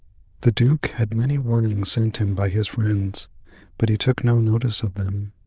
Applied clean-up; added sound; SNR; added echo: neural diffusion model UNIVERSE++.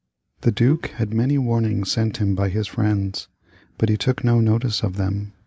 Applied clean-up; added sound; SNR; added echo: none; Wind instrument, woodwind instrument; 13 dB; none.